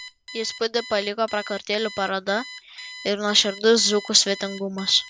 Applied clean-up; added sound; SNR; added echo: none; Alarm; 16 dB; none.